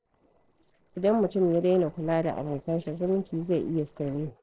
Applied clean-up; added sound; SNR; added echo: neural separator model SepFormer DNS4.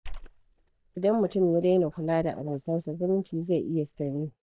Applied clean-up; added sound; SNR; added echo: neural mask model DeepFilterNet 3.